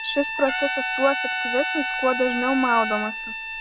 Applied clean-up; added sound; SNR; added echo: none; Bowed string instrument + Trumpet; 4 dB; none.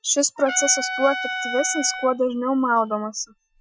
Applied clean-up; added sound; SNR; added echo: classical method Wiener filter.